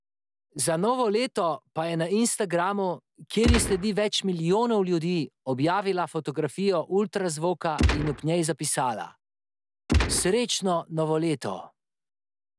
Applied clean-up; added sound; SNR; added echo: none; Gunshot, gunfire; -1 dB; none.